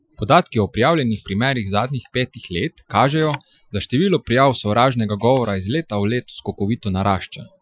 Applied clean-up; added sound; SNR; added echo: classical method Wiener filter.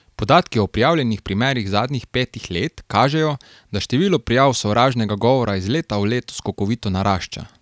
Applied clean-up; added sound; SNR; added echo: none; none; none; none.